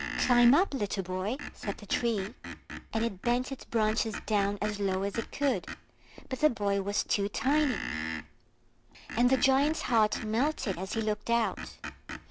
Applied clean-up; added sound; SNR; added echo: none; Screech; 11 dB; none.